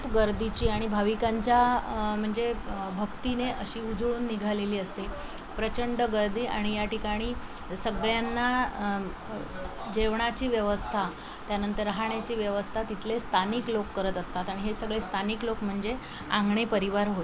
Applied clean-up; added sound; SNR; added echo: none; none; none; none.